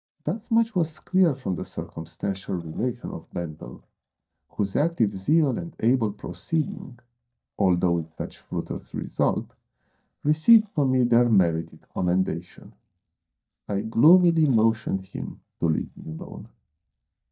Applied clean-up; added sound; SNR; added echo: neural mask model DeepFilterNet 3.